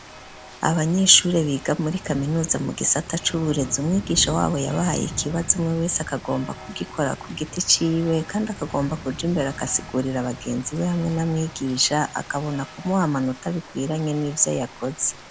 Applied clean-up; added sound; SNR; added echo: none; Rain; 15 dB; none.